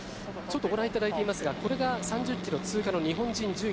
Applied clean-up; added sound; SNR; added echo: none; none; none; none.